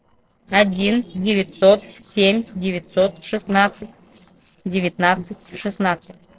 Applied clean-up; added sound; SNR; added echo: neural separator model SepFormer DNS4.